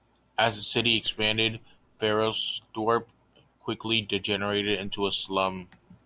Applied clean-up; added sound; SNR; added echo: none; Clapping; 17 dB; none.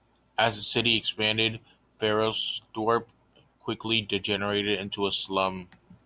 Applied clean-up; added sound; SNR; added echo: none; none; none; none.